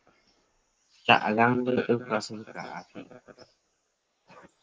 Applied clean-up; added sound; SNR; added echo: neural mask model Resemble Enhance denoiser.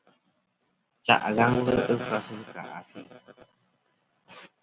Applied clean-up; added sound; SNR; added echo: none; none; none; none.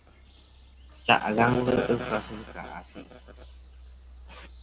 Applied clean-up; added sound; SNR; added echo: none; Bird vocalization, bird call, bird song; 19 dB; none.